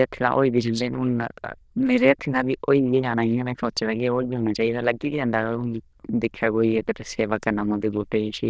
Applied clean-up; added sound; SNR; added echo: neural diffusion model UNIVERSE++.